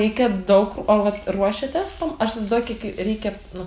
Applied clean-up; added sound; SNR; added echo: none; none; none; none.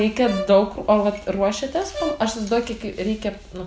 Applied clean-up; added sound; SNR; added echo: none; Brass instrument; 13 dB; none.